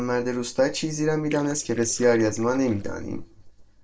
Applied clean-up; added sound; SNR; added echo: neural separator model SepFormer DNS4.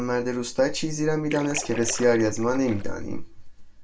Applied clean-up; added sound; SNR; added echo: none; Splash, splatter; 13 dB; reverberation time 0.2 s.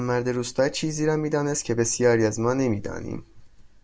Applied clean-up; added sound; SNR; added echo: none; none; none; none.